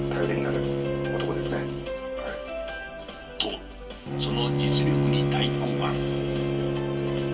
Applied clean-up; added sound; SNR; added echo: none; Bowed string instrument; -5 dB; reverberation time 0.2 s.